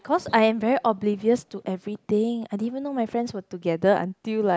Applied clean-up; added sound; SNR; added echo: none; none; none; none.